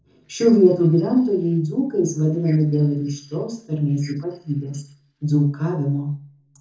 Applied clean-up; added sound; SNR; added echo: neural separator model SepFormer DNS4.